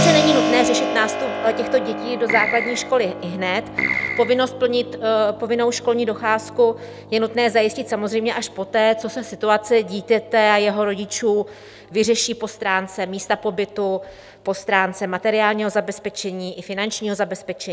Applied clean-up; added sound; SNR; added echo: none; Keyboard (musical) + Keyboard (musical); 7 dB; none.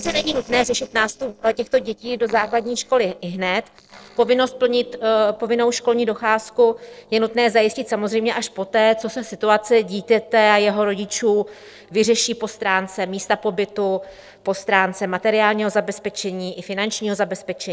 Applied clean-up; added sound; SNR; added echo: neural separator model SepFormer DNS4.